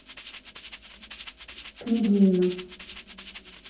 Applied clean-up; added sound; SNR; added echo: none; Rattle (instrument); 15 dB; reverberation time 2.6 s.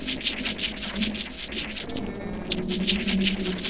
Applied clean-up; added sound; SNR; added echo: neural separator model SepFormer DNS4.